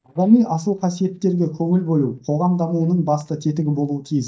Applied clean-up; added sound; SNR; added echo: neural mask model DeepFilterNet 3.